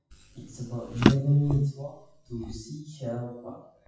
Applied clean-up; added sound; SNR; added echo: classical method WPE with log-MMSE.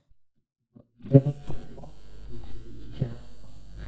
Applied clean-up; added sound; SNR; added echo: neural mask model DeepFilterNet 3.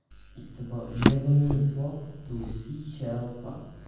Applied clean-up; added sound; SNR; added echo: none; Drawer open or close; 4 dB; reverberation time 1.2 s.